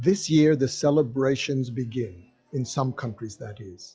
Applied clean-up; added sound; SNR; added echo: classical method log-MMSE.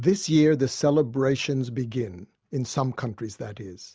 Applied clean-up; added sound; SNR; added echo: none; none; none; none.